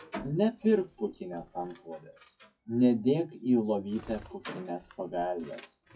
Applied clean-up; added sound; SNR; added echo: classical method WPE with log-MMSE.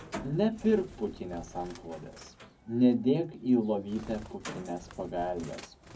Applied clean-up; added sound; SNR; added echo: none; Bird; 16 dB; reverberation time 0.3 s.